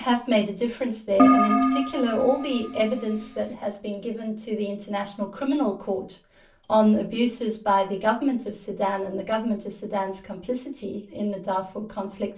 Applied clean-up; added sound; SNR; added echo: none; Keyboard (musical); -2 dB; reverberation time 0.3 s.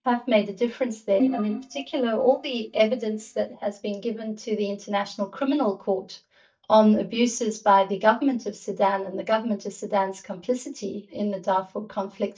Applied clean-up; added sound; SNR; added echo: neural mask model DeepFilterNet 3.